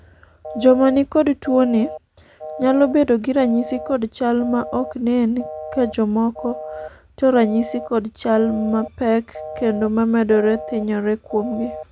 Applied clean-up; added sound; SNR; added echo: none; Telephone; 14 dB; none.